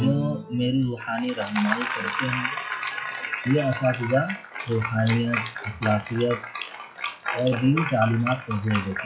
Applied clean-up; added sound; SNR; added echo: classical method WPE with log-MMSE.